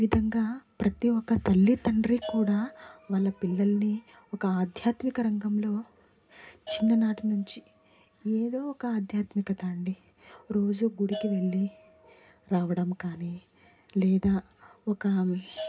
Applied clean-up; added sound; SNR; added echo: none; Bell / Percussion; 19 dB; reverberation time 0.3 s.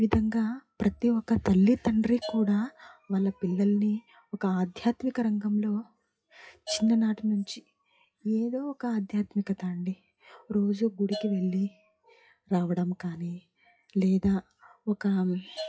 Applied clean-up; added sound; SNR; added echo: classical method WPE with log-MMSE.